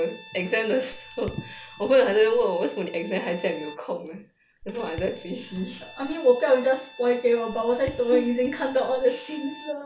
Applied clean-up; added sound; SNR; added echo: none; Raindrop / Drip + Bowed string instrument; 19 dB; none.